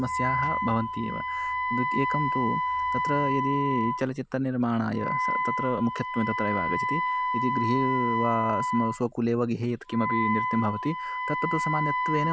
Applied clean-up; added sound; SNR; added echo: none; Wind instrument, woodwind instrument; 0 dB; none.